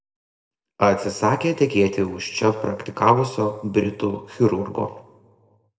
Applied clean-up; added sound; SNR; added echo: none; none; none; reverberation time 1.1 s.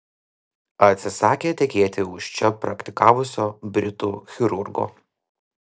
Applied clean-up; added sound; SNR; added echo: none; none; none; none.